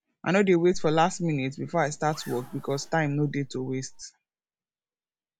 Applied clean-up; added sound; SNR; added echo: none; Zipper (clothing); 14 dB; none.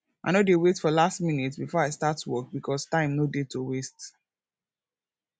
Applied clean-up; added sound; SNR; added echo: none; none; none; none.